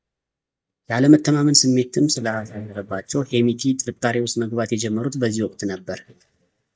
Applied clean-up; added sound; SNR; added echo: neural mask model DeepFilterNet 3.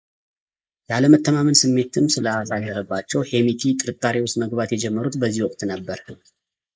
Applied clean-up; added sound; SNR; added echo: neural mask model Resemble Enhance denoiser.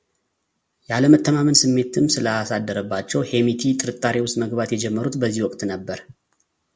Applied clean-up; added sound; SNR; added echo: none; none; none; none.